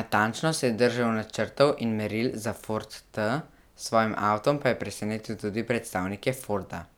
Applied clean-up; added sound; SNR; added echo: none; none; none; none.